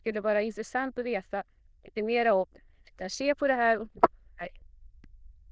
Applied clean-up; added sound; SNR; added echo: neural diffusion model UNIVERSE++.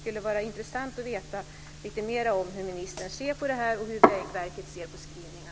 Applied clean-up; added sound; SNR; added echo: none; Hi-hat; 17 dB; none.